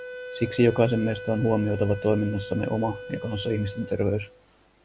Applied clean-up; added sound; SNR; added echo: none; Wind instrument, woodwind instrument; 13 dB; none.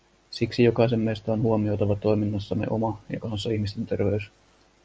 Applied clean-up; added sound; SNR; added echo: none; none; none; none.